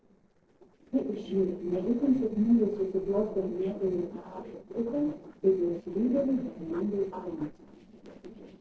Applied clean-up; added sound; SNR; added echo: neural separator model SepFormer DNS4.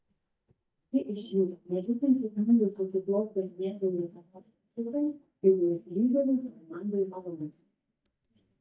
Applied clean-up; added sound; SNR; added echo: neural mask model DeepFilterNet 3.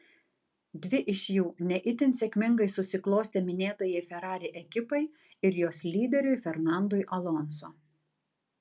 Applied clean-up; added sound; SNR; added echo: none; none; none; none.